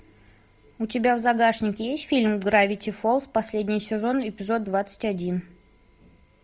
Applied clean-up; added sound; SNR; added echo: none; none; none; none.